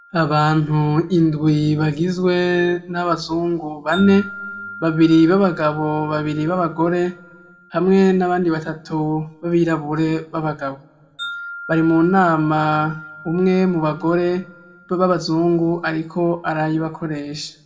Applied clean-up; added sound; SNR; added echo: none; Wind chime; 19 dB; reverberation time 0.7 s.